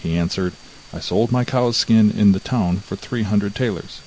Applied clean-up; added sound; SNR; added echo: none; none; none; none.